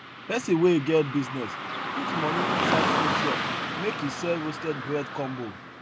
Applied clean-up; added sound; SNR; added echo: none; Car passing by / Traffic noise, roadway noise; 1 dB; none.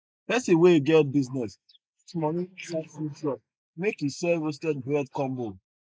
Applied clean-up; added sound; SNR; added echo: neural mask model Resemble Enhance denoiser.